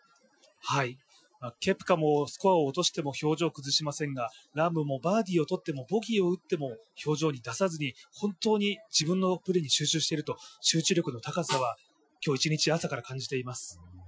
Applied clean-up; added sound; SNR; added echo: classical method Wiener filter.